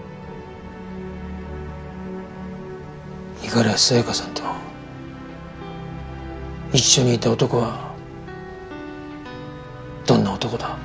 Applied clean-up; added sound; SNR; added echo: none; none; none; none.